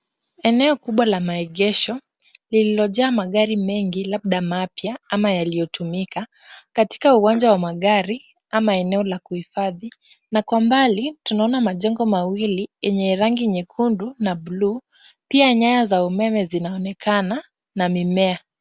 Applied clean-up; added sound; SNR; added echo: none; none; none; none.